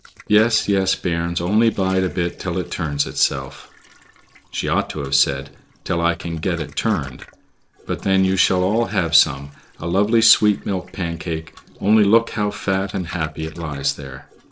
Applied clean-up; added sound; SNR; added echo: neural separator model SepFormer DNS4.